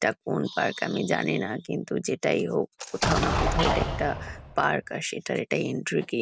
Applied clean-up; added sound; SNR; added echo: none; Explosion; 0 dB; none.